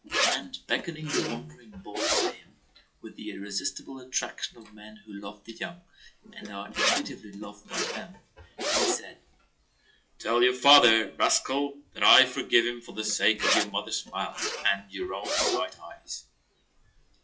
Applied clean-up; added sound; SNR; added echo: classical method WPE with log-MMSE.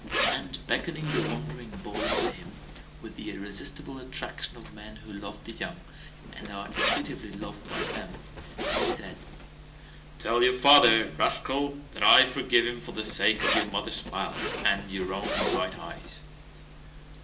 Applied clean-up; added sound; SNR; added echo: none; Zipper (clothing); 4 dB; reverberation time 0.2 s.